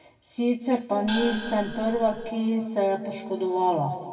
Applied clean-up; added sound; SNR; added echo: none; Gong; 9 dB; reverberation time 2.5 s.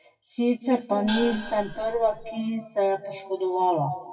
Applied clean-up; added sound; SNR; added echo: classical method WPE with log-MMSE.